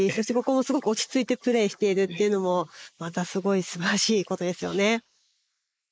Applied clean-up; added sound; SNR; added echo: neural mask model Resemble Enhance denoiser.